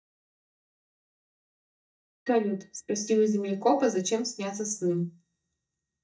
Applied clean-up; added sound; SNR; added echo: neural mask model DeepFilterNet 3.